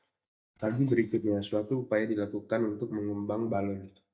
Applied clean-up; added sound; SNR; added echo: neural mask model DeepFilterNet 3.